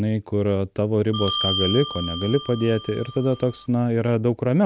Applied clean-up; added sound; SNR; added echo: none; Bell; 8 dB; none.